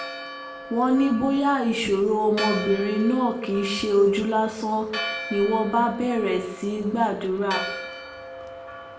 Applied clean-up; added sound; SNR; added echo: none; Church bell; 12 dB; reverberation time 0.7 s.